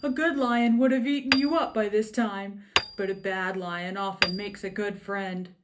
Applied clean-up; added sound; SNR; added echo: none; Hammer; 8 dB; reverberation time 0.3 s.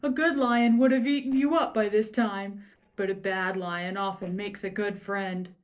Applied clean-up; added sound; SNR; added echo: neural separator model SepFormer DNS4.